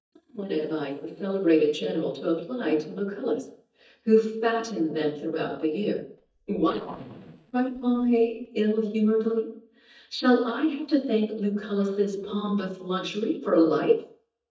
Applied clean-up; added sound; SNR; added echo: neural mask model DeepFilterNet 3.